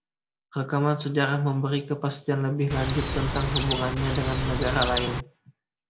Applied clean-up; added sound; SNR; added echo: none; Chirp, tweet; 2 dB; none.